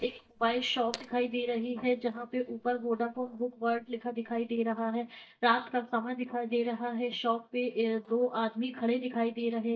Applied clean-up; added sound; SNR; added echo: neural mask model DeepFilterNet 3.